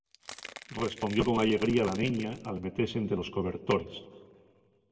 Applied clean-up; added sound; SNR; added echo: none; Crackle / Crushing; 17 dB; reverberation time 1.1 s.